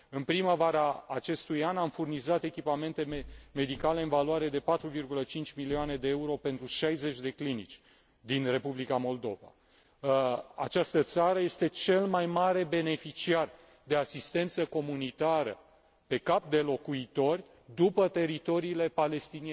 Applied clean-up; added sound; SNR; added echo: none; none; none; none.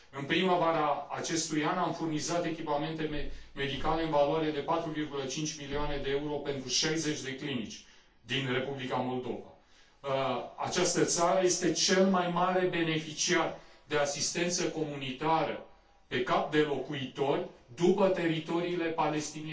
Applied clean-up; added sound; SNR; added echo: none; none; none; reverberation time 0.3 s.